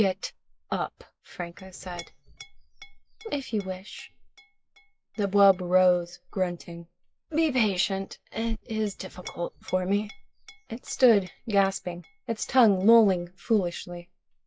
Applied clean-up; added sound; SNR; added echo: classical method log-MMSE.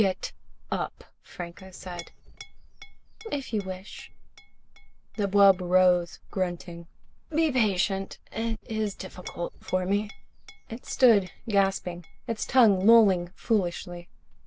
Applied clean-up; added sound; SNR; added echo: none; Chink, clink; 17 dB; none.